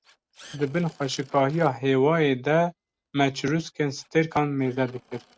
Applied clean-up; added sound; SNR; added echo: neural mask model RNNoise.